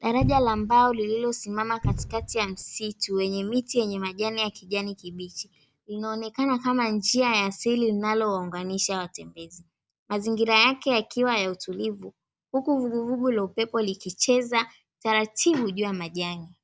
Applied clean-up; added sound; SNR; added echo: none; Cupboard open or close; 4 dB; none.